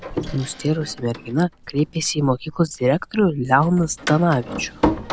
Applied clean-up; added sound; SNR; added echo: none; Door; 9 dB; none.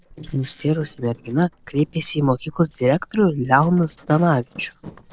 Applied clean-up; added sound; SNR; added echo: neural separator model SepFormer DNS4.